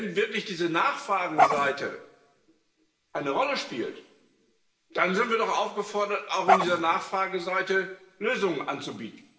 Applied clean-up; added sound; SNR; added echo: none; Dog; -3 dB; reverberation time 1.0 s.